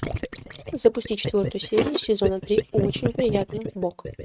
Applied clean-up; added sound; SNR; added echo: neural mask model RNNoise.